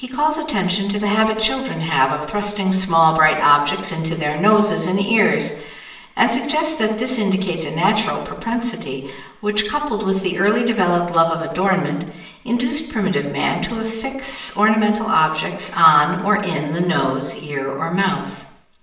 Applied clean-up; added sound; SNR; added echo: none; none; none; reverberation time 0.8 s.